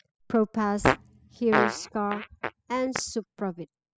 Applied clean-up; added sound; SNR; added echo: classical method spectral subtraction.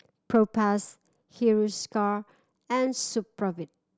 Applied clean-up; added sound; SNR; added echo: none; none; none; none.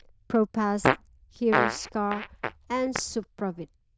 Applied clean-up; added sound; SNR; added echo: neural diffusion model UNIVERSE++.